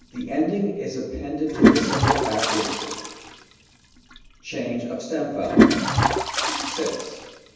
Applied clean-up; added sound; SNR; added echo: none; Toilet flush; -5 dB; reverberation time 1.1 s.